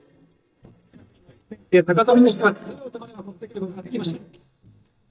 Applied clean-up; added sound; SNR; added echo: neural mask model DeepFilterNet 3.